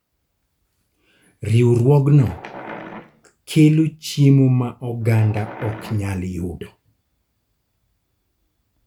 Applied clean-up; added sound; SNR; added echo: none; Wild animals; 17 dB; none.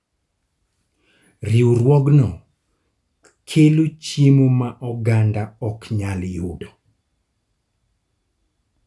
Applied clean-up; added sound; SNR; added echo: none; none; none; none.